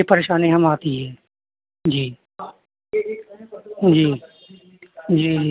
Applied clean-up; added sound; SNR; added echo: none; none; none; none.